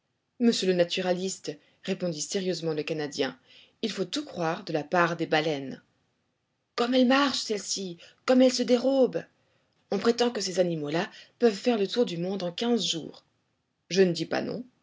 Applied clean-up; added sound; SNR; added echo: none; none; none; none.